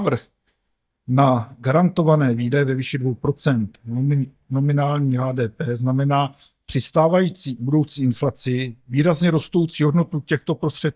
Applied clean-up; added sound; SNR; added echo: neural mask model DeepFilterNet 3.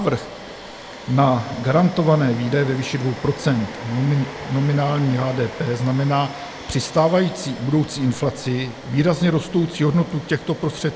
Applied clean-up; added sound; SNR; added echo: none; Domestic sounds, home sounds; 16 dB; none.